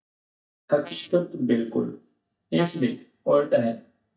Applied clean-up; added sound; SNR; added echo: neural mask model DeepFilterNet 3.